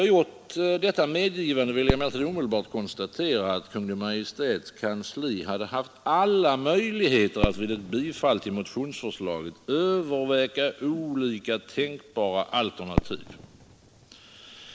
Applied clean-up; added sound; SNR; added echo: none; Fireworks; 11 dB; none.